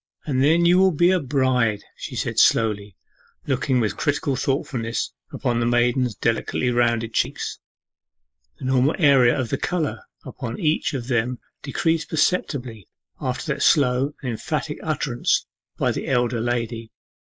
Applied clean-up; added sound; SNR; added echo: neural mask model Resemble Enhance denoiser.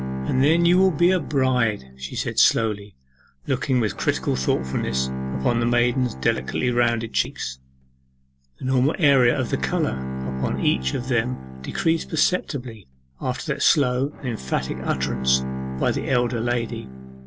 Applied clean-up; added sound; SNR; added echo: none; Bowed string instrument; 9 dB; none.